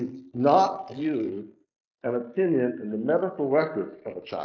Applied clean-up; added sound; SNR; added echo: neural mask model Resemble Enhance denoiser.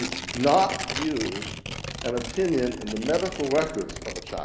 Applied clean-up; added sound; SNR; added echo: none; Tearing; 8 dB; none.